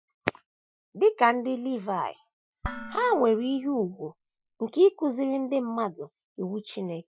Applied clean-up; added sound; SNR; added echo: classical method Wiener filter.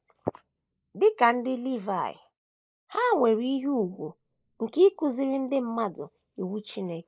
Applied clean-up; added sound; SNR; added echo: neural mask model Resemble Enhance denoiser.